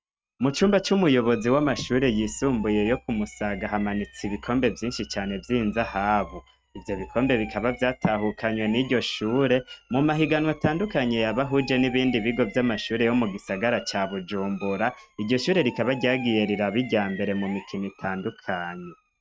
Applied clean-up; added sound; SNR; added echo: neural mask model RNNoise.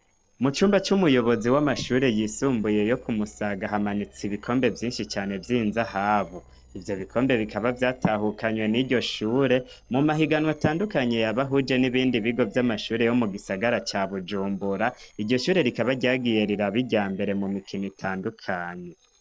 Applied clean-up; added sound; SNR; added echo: neural separator model SepFormer DNS4.